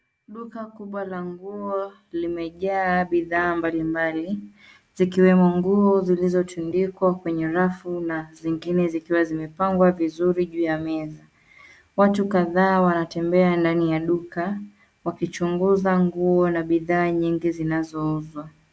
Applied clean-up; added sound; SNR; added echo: none; none; none; none.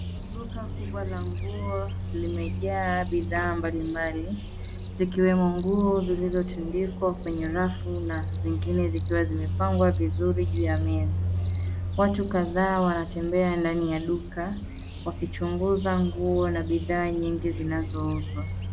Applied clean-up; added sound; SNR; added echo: none; Cricket; -4 dB; none.